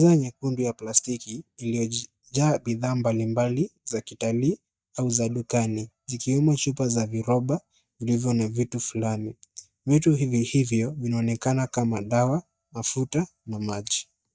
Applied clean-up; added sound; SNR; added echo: neural mask model DeepFilterNet 3.